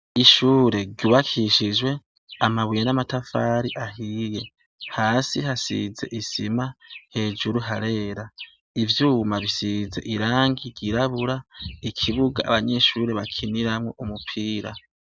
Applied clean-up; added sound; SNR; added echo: none; none; none; none.